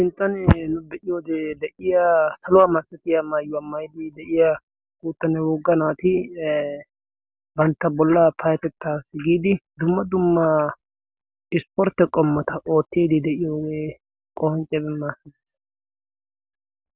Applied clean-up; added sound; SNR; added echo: none; none; none; none.